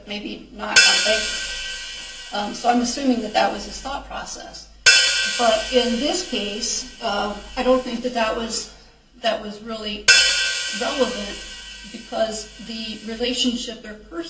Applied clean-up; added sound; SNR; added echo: none; Crash cymbal / Hi-hat; -2 dB; reverberation time 0.2 s.